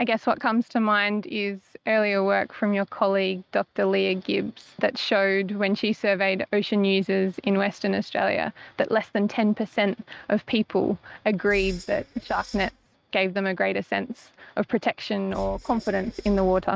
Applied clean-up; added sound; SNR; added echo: neural mask model RNNoise.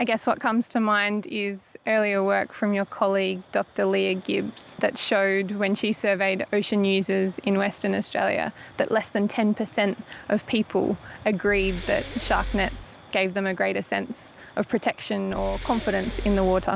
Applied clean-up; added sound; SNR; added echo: none; Breathing; 6 dB; none.